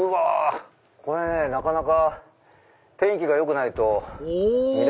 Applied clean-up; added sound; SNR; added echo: none; Wind; 19 dB; none.